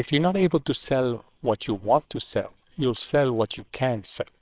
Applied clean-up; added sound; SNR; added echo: neural separator model SepFormer WHAMR!.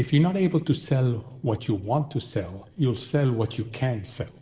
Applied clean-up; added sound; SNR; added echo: neural separator model SepFormer DNS4.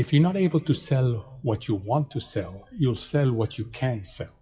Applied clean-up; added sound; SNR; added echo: classical method WPE with log-MMSE.